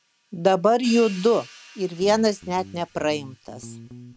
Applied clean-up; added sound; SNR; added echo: none; Guitar + Hi-hat; 18 dB; none.